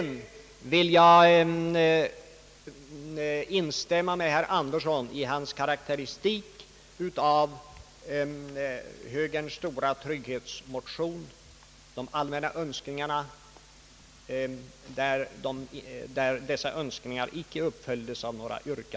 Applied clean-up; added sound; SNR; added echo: none; none; none; none.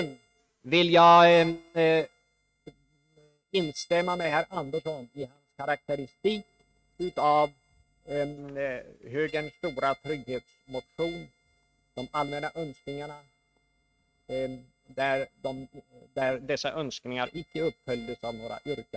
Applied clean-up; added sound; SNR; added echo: neural mask model RNNoise.